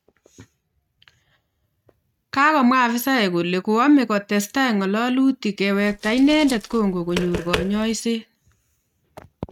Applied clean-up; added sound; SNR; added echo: neural mask model RNNoise.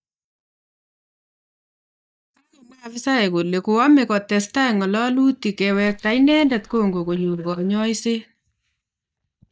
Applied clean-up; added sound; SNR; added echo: neural mask model DeepFilterNet 3.